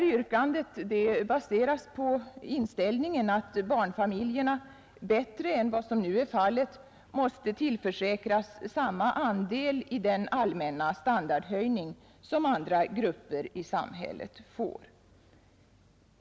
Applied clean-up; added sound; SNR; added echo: none; none; none; none.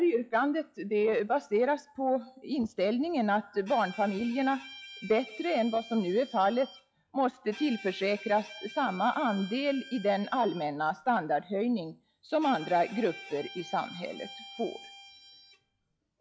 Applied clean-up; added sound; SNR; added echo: classical method log-MMSE.